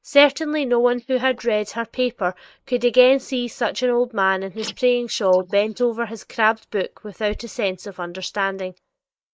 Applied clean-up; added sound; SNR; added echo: neural mask model Resemble Enhance denoiser.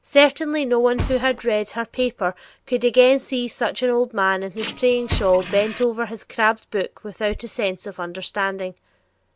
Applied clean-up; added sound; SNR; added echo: none; Printer + Thump, thud; 12 dB; none.